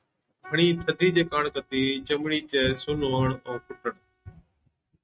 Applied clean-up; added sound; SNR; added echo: neural mask model RNNoise.